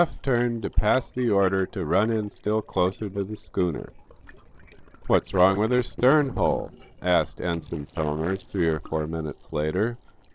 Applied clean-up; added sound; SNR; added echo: neural separator model SepFormer DNS4.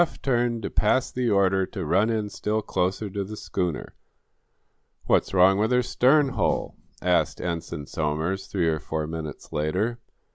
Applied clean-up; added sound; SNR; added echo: none; none; none; none.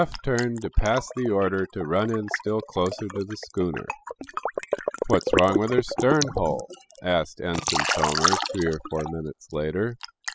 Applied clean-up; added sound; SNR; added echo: classical method spectral subtraction.